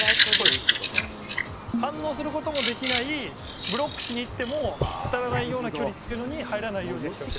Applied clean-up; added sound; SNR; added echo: none; Bird vocalization, bird call, bird song; -4 dB; none.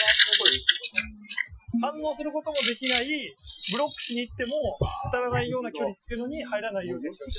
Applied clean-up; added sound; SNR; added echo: classical method Wiener filter.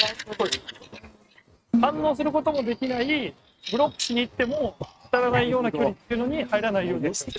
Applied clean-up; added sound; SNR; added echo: neural mask model RNNoise.